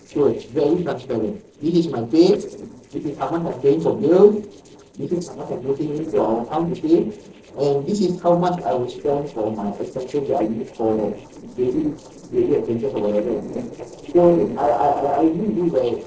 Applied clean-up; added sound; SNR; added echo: neural separator model SepFormer DNS4.